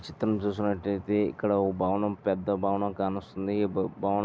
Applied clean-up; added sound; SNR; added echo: none; none; none; none.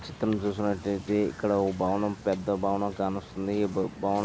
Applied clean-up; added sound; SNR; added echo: none; Wind / Boat, Water vehicle; 19 dB; none.